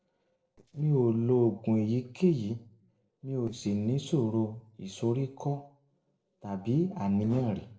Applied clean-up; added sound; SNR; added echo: neural separator model SepFormer DNS4.